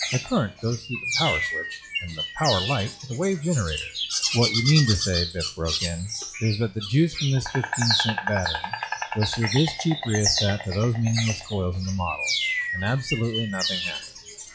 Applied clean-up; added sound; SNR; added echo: classical method log-MMSE.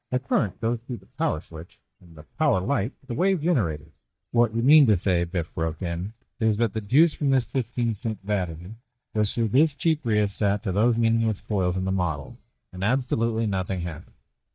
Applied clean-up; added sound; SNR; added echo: neural mask model DeepFilterNet 3.